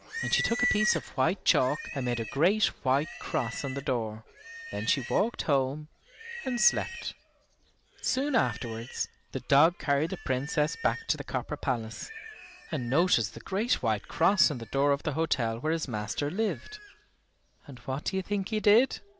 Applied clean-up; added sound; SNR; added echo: none; Livestock, farm animals, working animals; 13 dB; none.